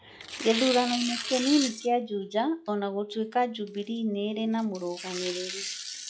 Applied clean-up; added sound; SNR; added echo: classical method log-MMSE.